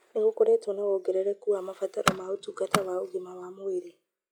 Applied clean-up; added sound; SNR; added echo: classical method log-MMSE.